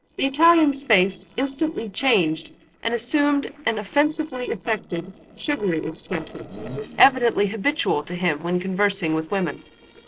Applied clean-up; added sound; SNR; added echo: neural separator model SepFormer DNS4.